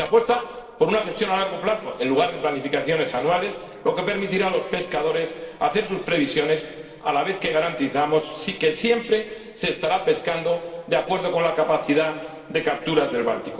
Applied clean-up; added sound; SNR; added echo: neural separator model SepFormer DNS4.